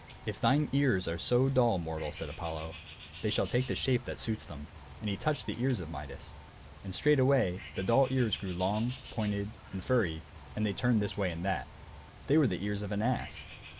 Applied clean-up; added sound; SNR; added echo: none; Bird; 15 dB; none.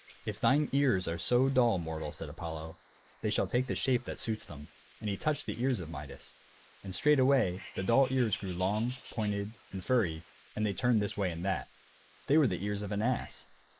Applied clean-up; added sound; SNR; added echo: neural mask model Resemble Enhance denoiser.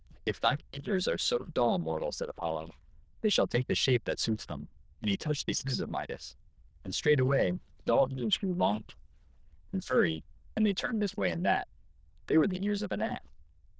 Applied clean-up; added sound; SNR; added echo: neural diffusion model UNIVERSE++.